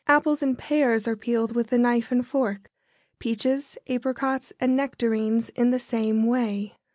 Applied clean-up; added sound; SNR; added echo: none; none; none; none.